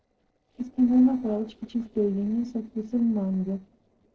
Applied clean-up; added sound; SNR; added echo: neural separator model SepFormer DNS4.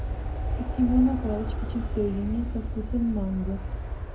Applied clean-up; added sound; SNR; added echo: none; Aircraft; 2 dB; reverberation time 0.3 s.